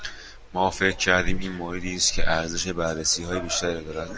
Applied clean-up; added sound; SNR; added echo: none; none; none; none.